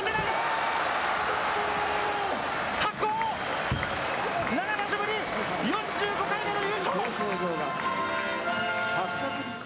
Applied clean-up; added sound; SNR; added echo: none; Applause + Subway, metro, underground; 12 dB; none.